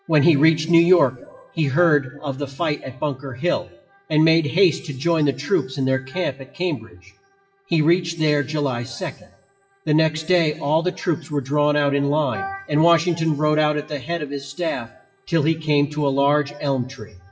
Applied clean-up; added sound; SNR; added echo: classical method WPE with log-MMSE.